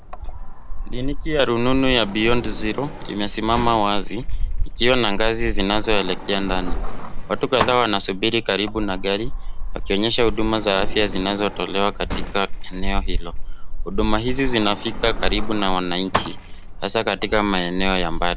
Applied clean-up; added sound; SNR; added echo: none; Sliding door; 1 dB; none.